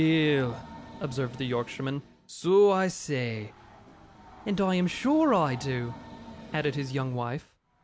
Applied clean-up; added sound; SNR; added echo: none; Train; 19 dB; none.